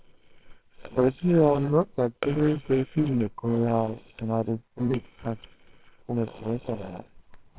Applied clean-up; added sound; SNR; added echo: neural separator model SepFormer WHAMR!.